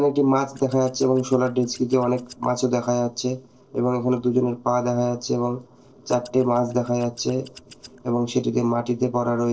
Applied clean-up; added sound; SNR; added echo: neural separator model SepFormer DNS4.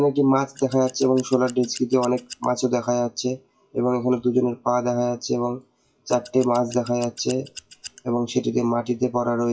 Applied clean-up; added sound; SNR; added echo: classical method WPE with log-MMSE.